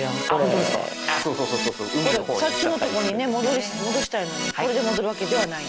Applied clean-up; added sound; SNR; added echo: none; Keyboard (musical); 5 dB; none.